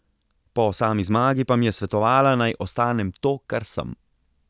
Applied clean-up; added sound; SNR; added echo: none; none; none; none.